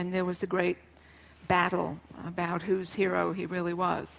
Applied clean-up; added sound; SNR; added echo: none; none; none; none.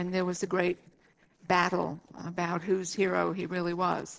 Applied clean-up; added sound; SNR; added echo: neural separator model SepFormer DNS4.